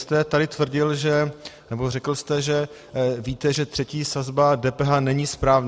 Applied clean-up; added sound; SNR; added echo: none; none; none; none.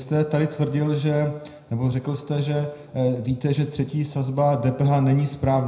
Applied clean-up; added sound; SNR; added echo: none; none; none; reverberation time 0.7 s.